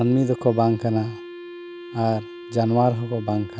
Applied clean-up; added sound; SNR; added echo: none; Wind instrument, woodwind instrument; 15 dB; none.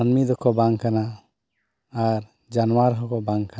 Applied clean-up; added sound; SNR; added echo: none; none; none; none.